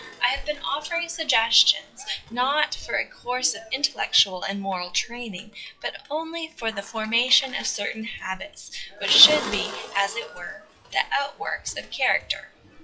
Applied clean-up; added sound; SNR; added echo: classical method WPE with log-MMSE.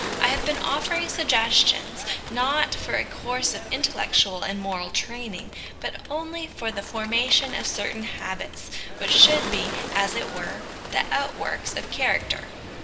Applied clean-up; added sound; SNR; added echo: none; Bird; 10 dB; reverberation time 2.9 s.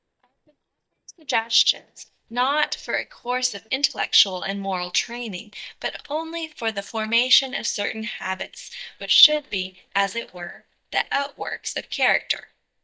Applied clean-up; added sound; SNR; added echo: neural mask model DeepFilterNet 3.